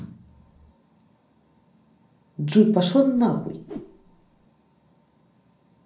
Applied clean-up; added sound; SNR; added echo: none; Whoosh, swoosh, swish; 17 dB; reverberation time 0.6 s.